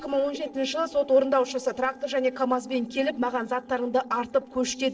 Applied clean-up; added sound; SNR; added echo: neural separator model SepFormer DNS4.